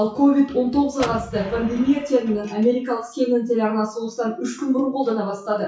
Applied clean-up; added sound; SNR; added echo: classical method WPE with log-MMSE.